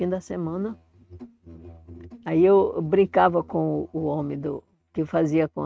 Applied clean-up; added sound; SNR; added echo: neural mask model RNNoise.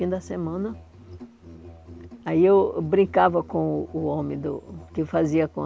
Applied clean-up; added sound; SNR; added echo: none; Musical instrument; 19 dB; none.